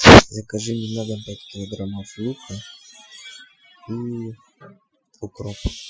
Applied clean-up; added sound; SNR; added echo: classical method Wiener filter.